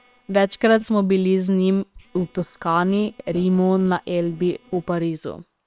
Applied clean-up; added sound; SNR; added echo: neural separator model SepFormer WHAM!.